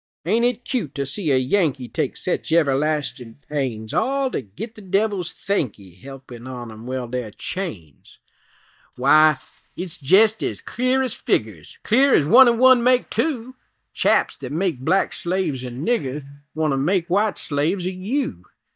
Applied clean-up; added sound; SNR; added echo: neural mask model DeepFilterNet 3.